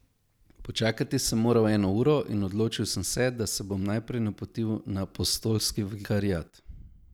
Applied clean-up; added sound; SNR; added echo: none; none; none; none.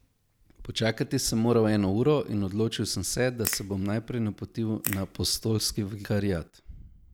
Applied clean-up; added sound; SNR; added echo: none; Crack / Crackle; 12 dB; none.